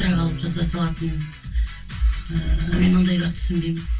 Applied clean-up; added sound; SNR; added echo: none; Bowed string instrument; 18 dB; reverberation time 0.1 s.